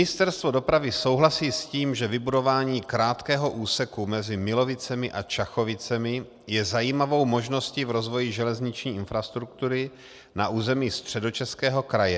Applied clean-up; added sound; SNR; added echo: none; none; none; none.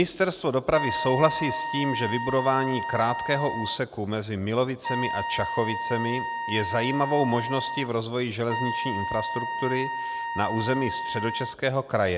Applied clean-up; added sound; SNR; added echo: none; Trumpet; 5 dB; none.